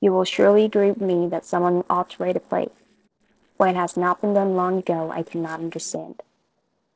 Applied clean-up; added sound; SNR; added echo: neural separator model SepFormer DNS4.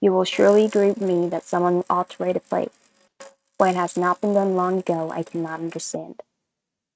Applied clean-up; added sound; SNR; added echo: neural mask model RNNoise.